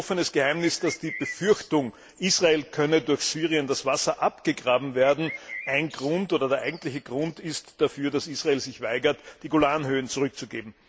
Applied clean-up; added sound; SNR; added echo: none; Bird; 15 dB; none.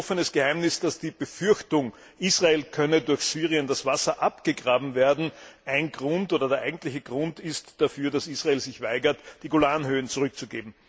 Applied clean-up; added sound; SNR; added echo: none; none; none; none.